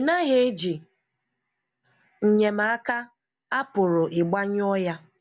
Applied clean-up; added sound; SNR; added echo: none; none; none; none.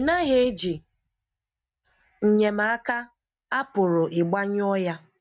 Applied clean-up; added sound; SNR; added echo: neural mask model RNNoise.